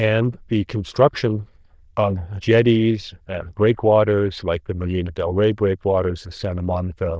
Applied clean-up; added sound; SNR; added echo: neural diffusion model UNIVERSE++.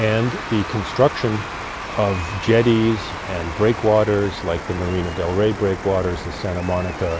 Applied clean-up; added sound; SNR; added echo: none; Applause / Crowd / Cheering; 12 dB; none.